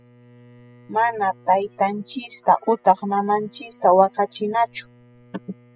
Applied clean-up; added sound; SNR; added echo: classical method spectral subtraction.